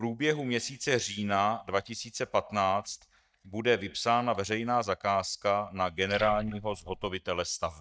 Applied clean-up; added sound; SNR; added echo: neural mask model DeepFilterNet 3.